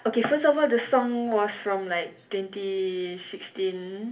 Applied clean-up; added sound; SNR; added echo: none; none; none; reverberation time 0.3 s.